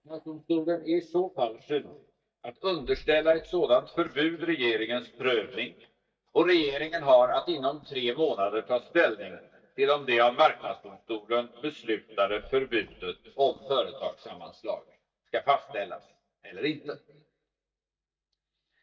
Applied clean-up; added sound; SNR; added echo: neural mask model DeepFilterNet 3.